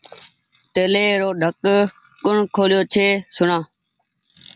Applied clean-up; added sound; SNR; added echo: none; none; none; none.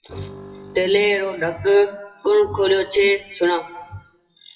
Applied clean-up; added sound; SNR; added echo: classical method WPE with log-MMSE.